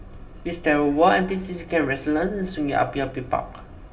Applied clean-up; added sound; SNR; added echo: none; none; none; reverberation time 1.6 s.